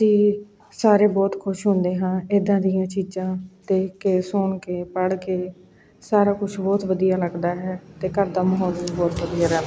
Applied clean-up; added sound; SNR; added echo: none; none; none; none.